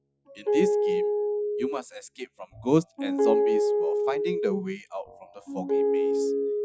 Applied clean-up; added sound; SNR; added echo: classical method Wiener filter.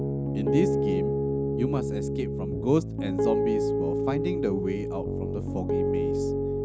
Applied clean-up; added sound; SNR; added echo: none; Piano; -4 dB; none.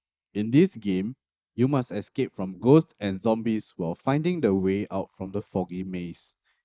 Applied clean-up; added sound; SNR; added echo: neural mask model Resemble Enhance denoiser.